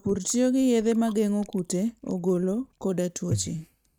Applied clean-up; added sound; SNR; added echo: neural mask model RNNoise.